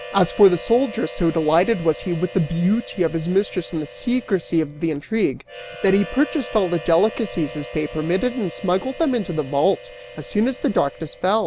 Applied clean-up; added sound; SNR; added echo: none; Harmonica; 16 dB; none.